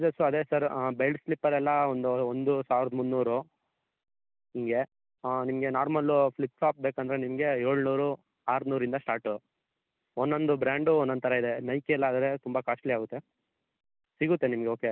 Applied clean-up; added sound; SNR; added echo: none; none; none; none.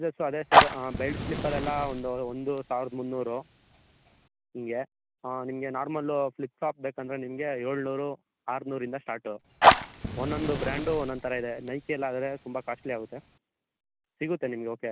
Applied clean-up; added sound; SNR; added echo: none; Fire; -4 dB; none.